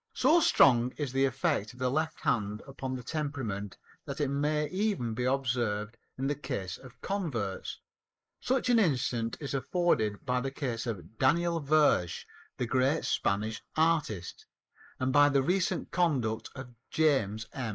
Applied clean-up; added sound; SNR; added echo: neural mask model Resemble Enhance denoiser.